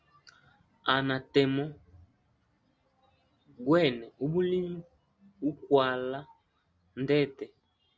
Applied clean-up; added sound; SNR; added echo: none; none; none; none.